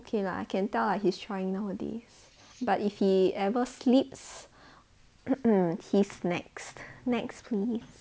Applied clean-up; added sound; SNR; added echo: none; none; none; none.